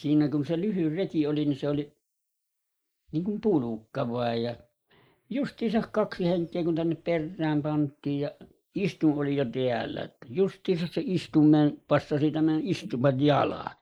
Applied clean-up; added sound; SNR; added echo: neural mask model Resemble Enhance denoiser.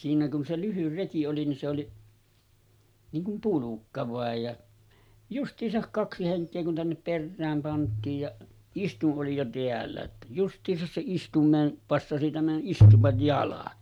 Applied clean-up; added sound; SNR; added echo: none; none; none; none.